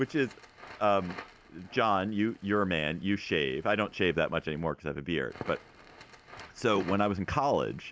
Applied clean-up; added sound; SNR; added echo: none; Crackle; 20 dB; none.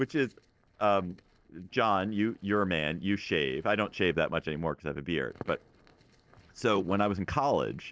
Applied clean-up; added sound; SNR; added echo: neural separator model SepFormer DNS4.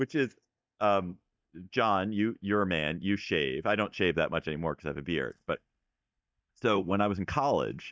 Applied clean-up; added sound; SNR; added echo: neural mask model DeepFilterNet 3.